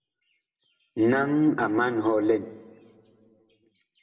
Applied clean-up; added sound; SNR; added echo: none; none; none; reverberation time 0.9 s.